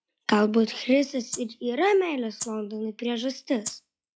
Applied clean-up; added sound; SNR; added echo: classical method log-MMSE.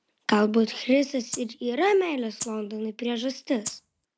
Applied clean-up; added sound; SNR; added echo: none; Rattle (instrument); 12 dB; none.